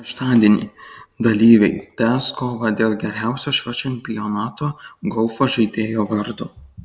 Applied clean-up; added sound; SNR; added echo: none; none; none; none.